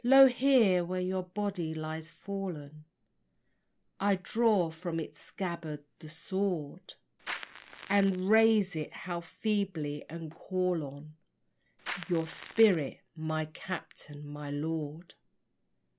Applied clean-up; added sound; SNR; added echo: none; Crackle; 12 dB; none.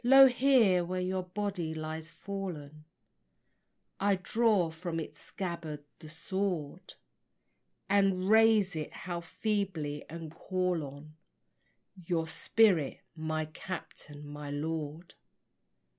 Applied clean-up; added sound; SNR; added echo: none; none; none; none.